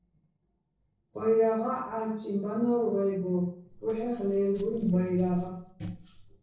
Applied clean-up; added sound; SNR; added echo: neural separator model SepFormer DNS4.